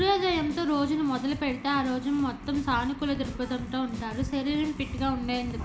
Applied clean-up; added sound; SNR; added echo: none; Drum kit; 14 dB; none.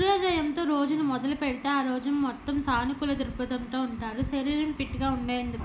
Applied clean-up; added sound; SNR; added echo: none; none; none; none.